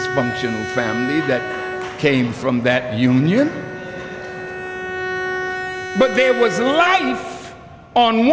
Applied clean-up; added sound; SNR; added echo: none; Bowed string instrument; 8 dB; none.